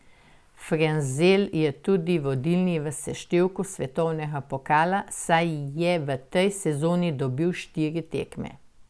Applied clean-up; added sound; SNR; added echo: none; none; none; none.